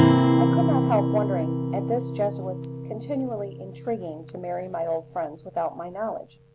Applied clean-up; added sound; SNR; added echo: none; Acoustic guitar; -4 dB; none.